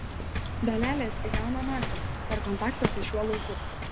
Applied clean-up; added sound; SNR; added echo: none; Waves, surf; -1 dB; none.